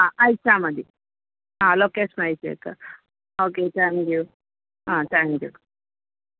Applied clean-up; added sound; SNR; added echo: none; none; none; none.